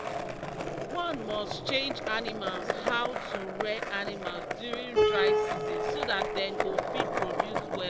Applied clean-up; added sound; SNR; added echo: none; Skateboard + Piano; -4 dB; none.